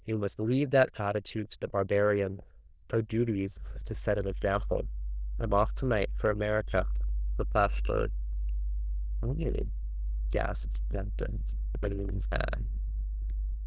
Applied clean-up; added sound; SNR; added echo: neural diffusion model UNIVERSE++.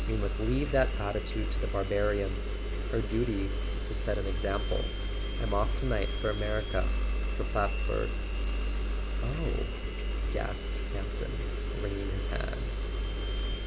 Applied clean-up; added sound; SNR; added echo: none; Engine; -4 dB; none.